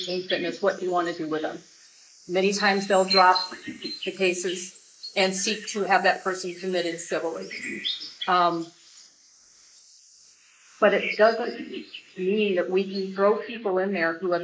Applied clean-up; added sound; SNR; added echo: neural mask model Resemble Enhance denoiser.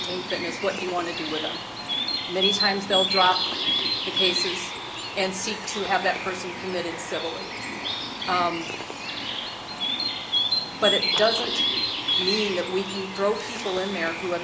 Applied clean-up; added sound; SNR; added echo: none; Bird; 0 dB; none.